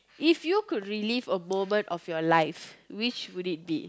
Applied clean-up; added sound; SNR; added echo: none; none; none; none.